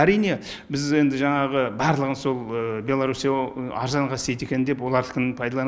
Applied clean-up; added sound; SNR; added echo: none; none; none; none.